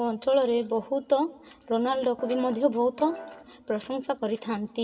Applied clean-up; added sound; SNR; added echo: none; Piano; 13 dB; reverberation time 0.2 s.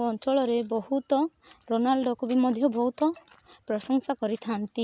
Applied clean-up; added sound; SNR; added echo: none; none; none; none.